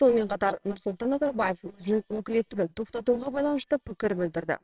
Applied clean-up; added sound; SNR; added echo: neural separator model SepFormer WHAMR!.